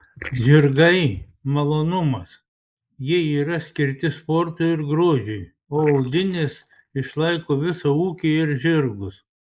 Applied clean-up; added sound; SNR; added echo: neural mask model Resemble Enhance denoiser.